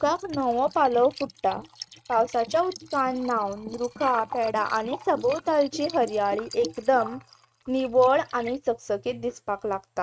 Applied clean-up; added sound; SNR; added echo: neural mask model RNNoise.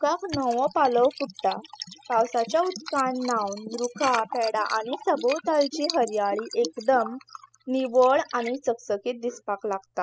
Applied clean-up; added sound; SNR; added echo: classical method spectral subtraction.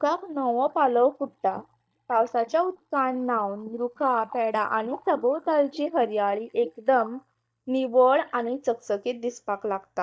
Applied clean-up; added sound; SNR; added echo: neural mask model DeepFilterNet 3.